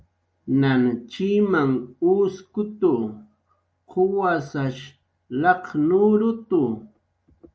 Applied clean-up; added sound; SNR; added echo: none; none; none; none.